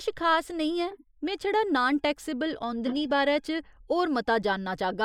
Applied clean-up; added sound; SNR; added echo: neural mask model Resemble Enhance denoiser.